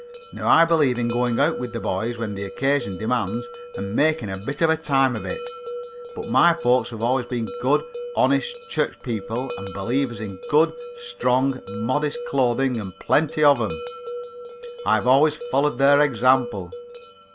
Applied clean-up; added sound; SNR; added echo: none; Bell; 12 dB; none.